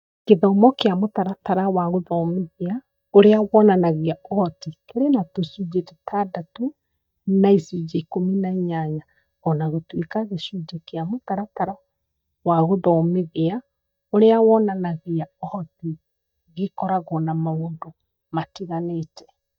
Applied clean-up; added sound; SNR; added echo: neural mask model DeepFilterNet 3.